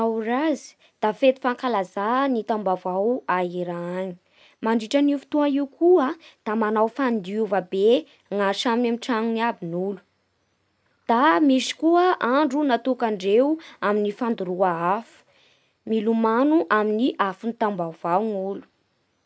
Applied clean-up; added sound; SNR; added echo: none; none; none; none.